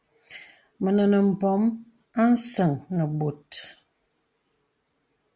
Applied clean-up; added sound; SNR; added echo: none; none; none; none.